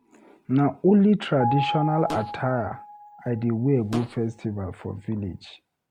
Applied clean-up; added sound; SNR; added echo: none; Fart + Piano; 9 dB; none.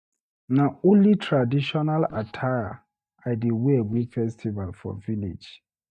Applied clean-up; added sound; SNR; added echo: neural mask model DeepFilterNet 3.